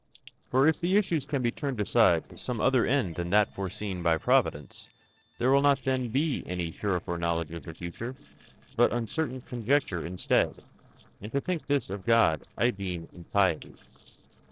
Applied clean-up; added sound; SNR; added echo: neural separator model SepFormer DNS4.